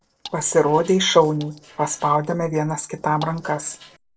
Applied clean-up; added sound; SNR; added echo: neural separator model SepFormer DNS4.